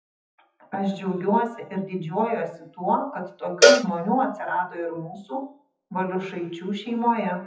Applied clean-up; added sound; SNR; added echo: classical method WPE with log-MMSE.